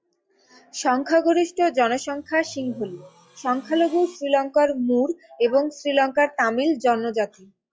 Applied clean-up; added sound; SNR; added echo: classical method log-MMSE.